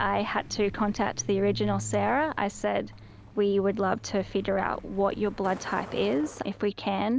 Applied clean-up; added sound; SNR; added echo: none; Truck; 14 dB; none.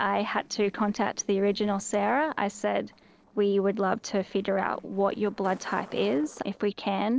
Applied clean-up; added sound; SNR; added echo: neural separator model SepFormer DNS4.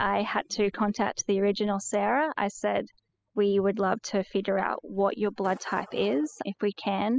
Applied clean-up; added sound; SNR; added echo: classical method spectral subtraction.